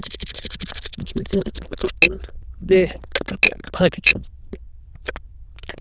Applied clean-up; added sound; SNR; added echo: neural diffusion model UNIVERSE++.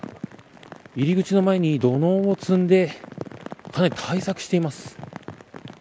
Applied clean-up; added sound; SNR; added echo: none; none; none; none.